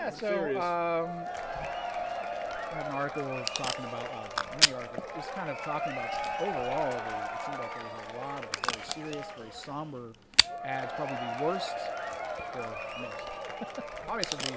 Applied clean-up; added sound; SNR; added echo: none; Applause / Crowd / Cheering + Packing tape, duct tape / Tearing; -3 dB; none.